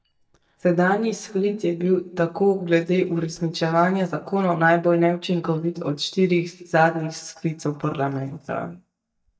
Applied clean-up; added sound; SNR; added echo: neural mask model DeepFilterNet 3.